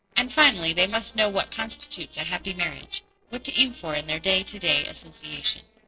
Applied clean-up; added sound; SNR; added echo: neural separator model SepFormer DNS4.